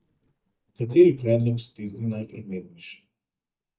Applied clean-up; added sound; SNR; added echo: neural mask model DeepFilterNet 3.